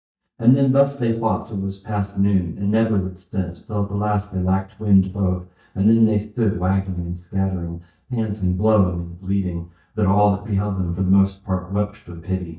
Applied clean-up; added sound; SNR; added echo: neural mask model DeepFilterNet 3.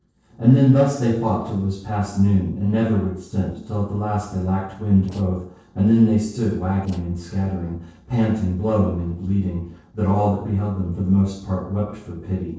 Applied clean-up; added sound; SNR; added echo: neural separator model SepFormer DNS4.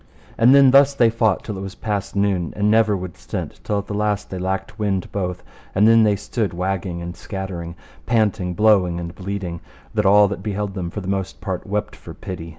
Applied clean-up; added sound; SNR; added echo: none; none; none; none.